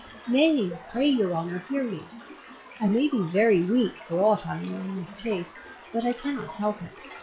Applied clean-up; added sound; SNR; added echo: classical method log-MMSE.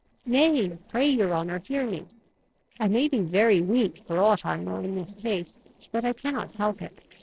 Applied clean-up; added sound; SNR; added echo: neural separator model SepFormer DNS4.